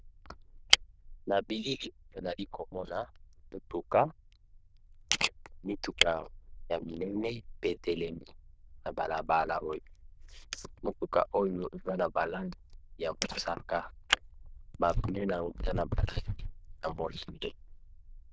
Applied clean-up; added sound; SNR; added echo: neural diffusion model UNIVERSE++.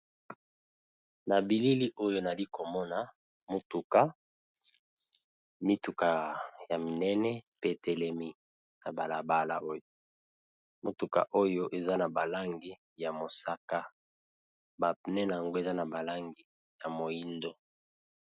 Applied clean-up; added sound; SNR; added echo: none; none; none; none.